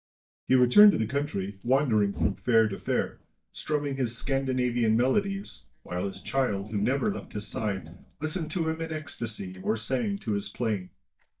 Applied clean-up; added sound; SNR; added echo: neural mask model DeepFilterNet 3.